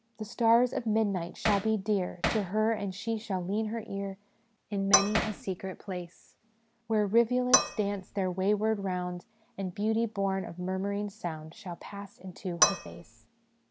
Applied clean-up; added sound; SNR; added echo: none; Hammer + Cutlery, silverware / Dishes, pots, and pans; -1 dB; none.